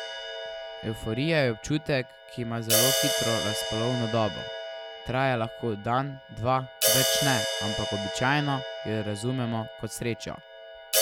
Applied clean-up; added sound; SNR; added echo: none; Crash cymbal; 1 dB; none.